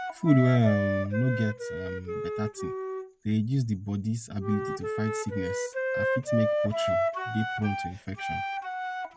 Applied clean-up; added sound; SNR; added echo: none; Wind instrument, woodwind instrument; 3 dB; none.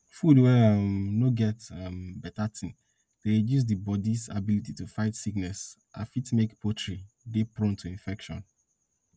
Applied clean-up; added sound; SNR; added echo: none; none; none; none.